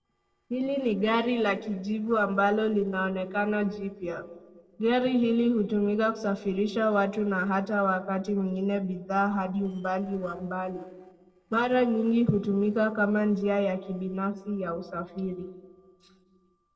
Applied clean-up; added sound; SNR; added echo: neural separator model SepFormer DNS4.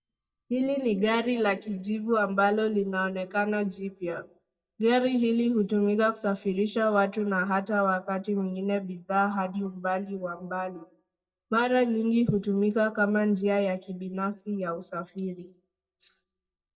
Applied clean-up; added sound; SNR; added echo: neural mask model DeepFilterNet 3.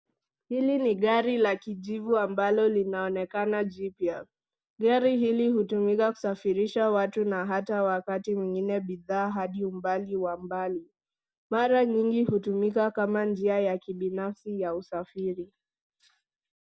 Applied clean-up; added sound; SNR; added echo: none; none; none; none.